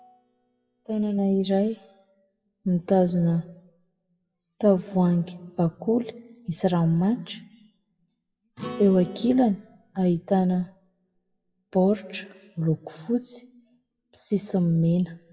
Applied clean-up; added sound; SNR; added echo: classical method WPE with log-MMSE.